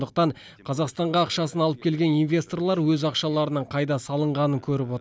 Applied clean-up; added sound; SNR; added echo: none; none; none; none.